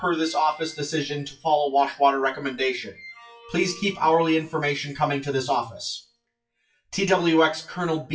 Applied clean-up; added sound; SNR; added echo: classical method WPE with log-MMSE.